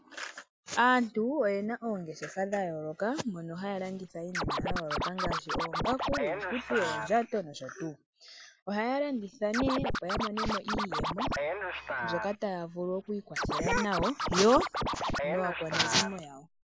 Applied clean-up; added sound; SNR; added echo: none; Scratching (performance technique); 2 dB; none.